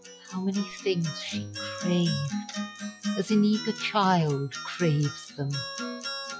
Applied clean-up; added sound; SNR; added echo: classical method log-MMSE.